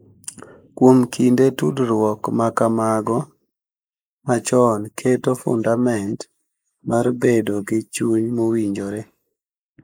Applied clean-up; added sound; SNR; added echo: neural mask model Resemble Enhance denoiser.